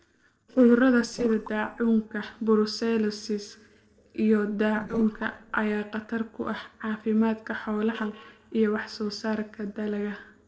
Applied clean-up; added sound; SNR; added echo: neural separator model SepFormer DNS4.